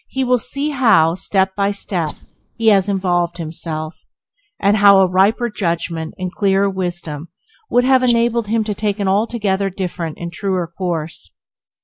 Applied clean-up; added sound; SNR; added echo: neural mask model Resemble Enhance denoiser.